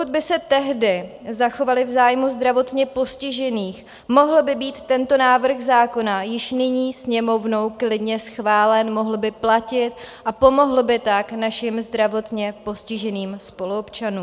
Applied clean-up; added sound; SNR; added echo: none; none; none; none.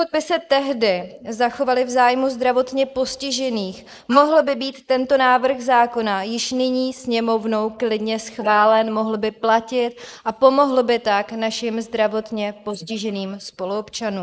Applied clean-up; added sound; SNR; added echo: neural mask model Resemble Enhance denoiser.